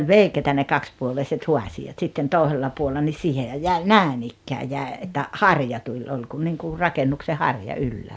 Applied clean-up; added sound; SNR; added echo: none; none; none; none.